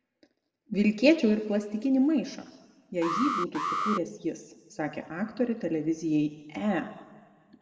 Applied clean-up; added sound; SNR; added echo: none; Alarm; 4 dB; reverberation time 1.3 s.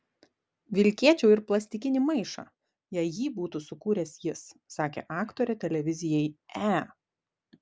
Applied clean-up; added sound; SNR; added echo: none; none; none; none.